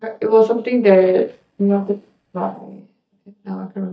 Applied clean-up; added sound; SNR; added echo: neural mask model DeepFilterNet 3.